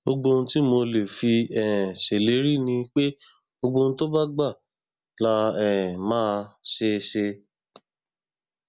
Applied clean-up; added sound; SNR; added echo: none; none; none; none.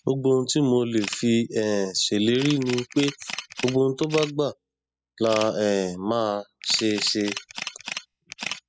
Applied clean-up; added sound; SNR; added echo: classical method spectral subtraction.